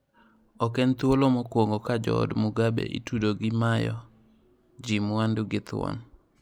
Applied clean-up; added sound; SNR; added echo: none; none; none; none.